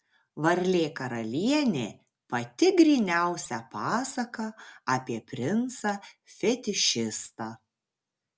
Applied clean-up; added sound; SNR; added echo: none; none; none; none.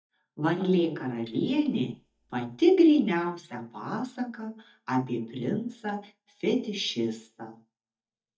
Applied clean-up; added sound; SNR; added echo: neural mask model DeepFilterNet 3.